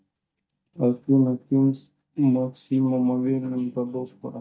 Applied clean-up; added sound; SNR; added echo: neural mask model DeepFilterNet 3.